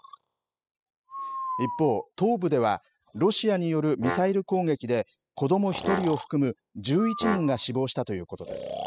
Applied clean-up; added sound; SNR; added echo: classical method spectral subtraction.